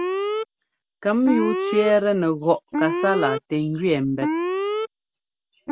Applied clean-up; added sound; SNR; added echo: none; Alarm; 4 dB; none.